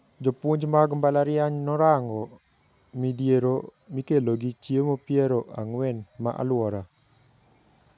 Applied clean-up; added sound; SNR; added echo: none; none; none; none.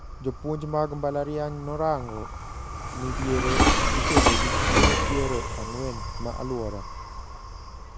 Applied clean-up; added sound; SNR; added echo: none; Train; -4 dB; none.